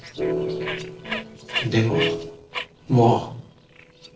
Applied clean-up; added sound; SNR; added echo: neural separator model SepFormer DNS4.